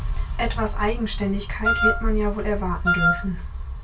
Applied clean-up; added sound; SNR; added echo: none; Wind instrument, woodwind instrument; -1 dB; reverberation time 0.2 s.